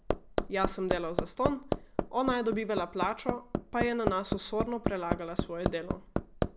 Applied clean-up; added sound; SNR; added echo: none; Hammer; 1 dB; none.